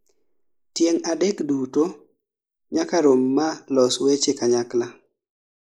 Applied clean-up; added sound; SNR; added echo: neural mask model Resemble Enhance denoiser.